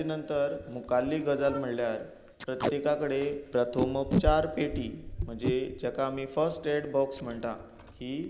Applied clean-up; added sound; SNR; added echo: none; Packing tape, duct tape + Bicycle; 6 dB; none.